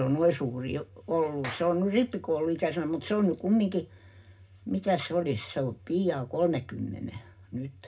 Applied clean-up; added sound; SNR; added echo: none; Clapping; 18 dB; reverberation time 0.2 s.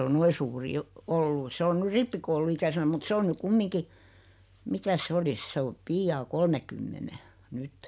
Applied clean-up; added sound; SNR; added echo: none; none; none; none.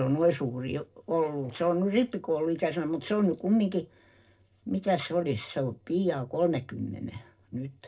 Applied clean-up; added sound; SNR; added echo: neural separator model SepFormer DNS4.